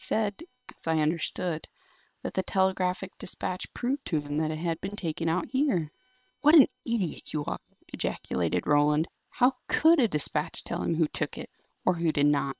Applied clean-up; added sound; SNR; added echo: neural separator model SepFormer WHAM!.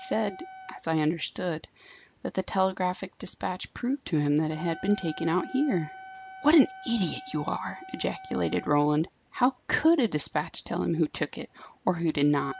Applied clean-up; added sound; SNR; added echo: none; Wind instrument, woodwind instrument; 19 dB; none.